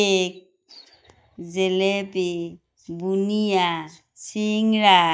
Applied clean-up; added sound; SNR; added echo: neural mask model DeepFilterNet 3.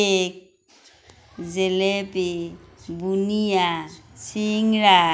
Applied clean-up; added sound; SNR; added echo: none; none; none; none.